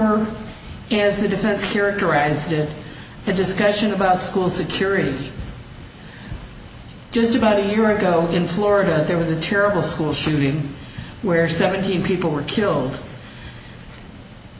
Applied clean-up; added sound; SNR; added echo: none; none; none; none.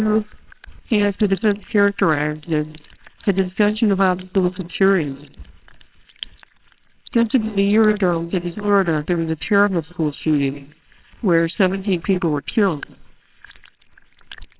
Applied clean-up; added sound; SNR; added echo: neural separator model SepFormer WHAMR!.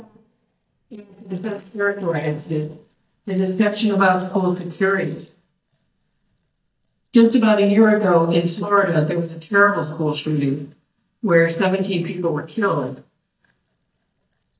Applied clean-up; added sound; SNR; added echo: neural mask model DeepFilterNet 3.